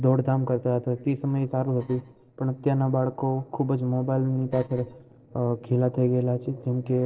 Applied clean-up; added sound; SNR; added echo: neural separator model SepFormer DNS4.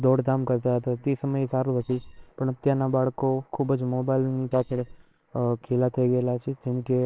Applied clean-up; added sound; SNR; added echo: neural separator model SepFormer WHAMR!.